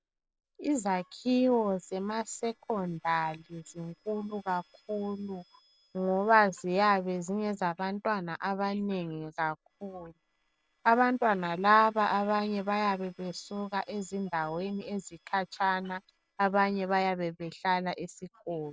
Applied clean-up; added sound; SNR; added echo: neural separator model SepFormer DNS4.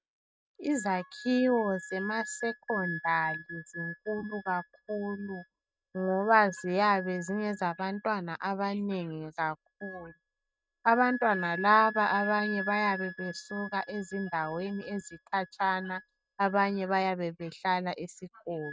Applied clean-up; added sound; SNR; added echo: neural mask model RNNoise.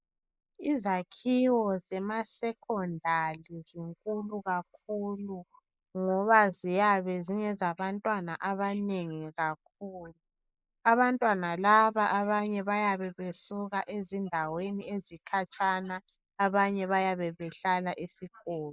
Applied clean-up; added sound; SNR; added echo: neural mask model Resemble Enhance denoiser.